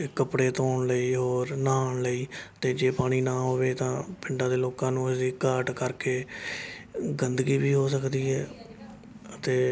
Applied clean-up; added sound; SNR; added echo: none; none; none; none.